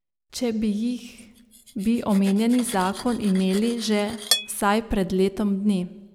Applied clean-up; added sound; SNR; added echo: none; Cutlery, silverware; 12 dB; none.